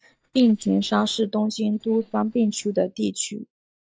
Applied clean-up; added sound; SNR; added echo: neural mask model DeepFilterNet 3.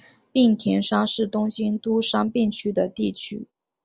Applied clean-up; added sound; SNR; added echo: none; none; none; none.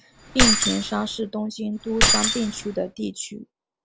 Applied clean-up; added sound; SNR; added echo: none; Keys jangling; -4 dB; none.